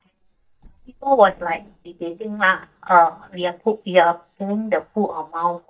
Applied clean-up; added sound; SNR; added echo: neural mask model DeepFilterNet 3.